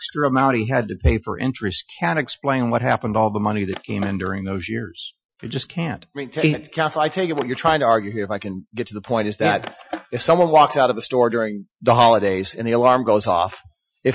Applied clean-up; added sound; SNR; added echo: classical method Wiener filter.